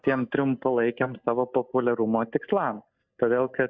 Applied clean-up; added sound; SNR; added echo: neural mask model DeepFilterNet 3.